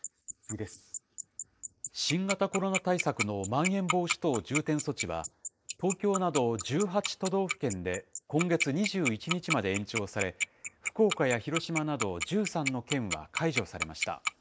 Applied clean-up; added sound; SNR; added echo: neural mask model Resemble Enhance denoiser.